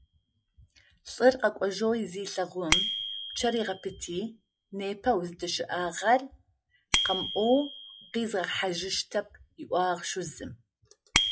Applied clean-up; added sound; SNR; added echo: classical method log-MMSE.